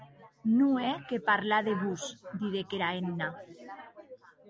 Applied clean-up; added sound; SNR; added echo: none; none; none; none.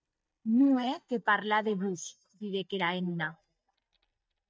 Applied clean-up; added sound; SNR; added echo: neural mask model DeepFilterNet 3.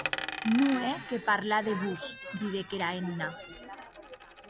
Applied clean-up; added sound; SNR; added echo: none; Coin (dropping) + Squeak; 9 dB; none.